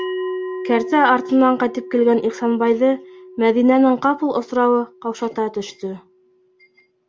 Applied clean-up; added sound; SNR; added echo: none; Bell; 14 dB; none.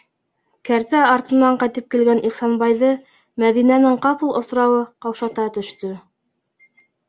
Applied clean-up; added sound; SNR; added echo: none; none; none; none.